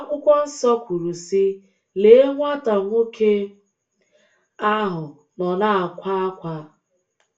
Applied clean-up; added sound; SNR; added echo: none; none; none; reverberation time 0.3 s.